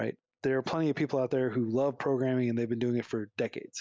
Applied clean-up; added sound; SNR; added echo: none; none; none; none.